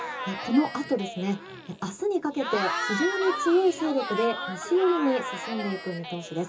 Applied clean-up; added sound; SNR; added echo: none; Crowd / Cheering; 7 dB; reverberation time 0.2 s.